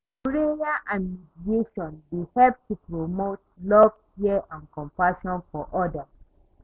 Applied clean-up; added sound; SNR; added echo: none; none; none; none.